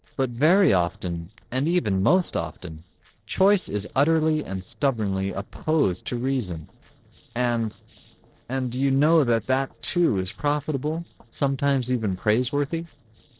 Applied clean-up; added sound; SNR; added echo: neural separator model SepFormer DNS4.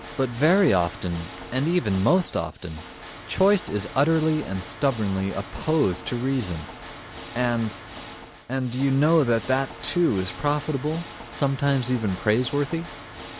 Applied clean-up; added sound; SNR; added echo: none; Water / Mechanisms; 15 dB; none.